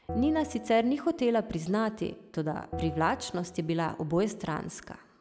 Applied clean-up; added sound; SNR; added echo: none; Bell; 14 dB; none.